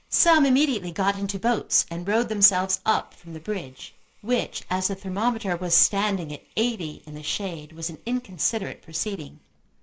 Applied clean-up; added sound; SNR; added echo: neural mask model Resemble Enhance denoiser.